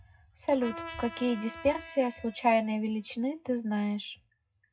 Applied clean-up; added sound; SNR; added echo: classical method WPE with log-MMSE.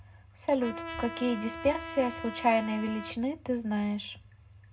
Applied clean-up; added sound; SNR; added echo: none; Trumpet; 10 dB; reverberation time 0.2 s.